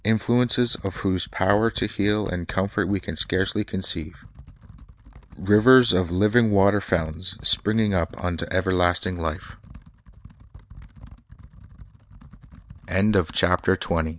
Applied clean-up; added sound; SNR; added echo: none; Computer keyboard; 20 dB; none.